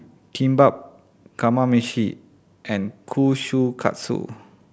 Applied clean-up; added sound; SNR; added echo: none; none; none; none.